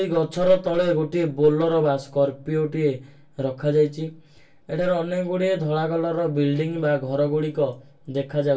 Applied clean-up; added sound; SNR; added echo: none; none; none; reverberation time 0.2 s.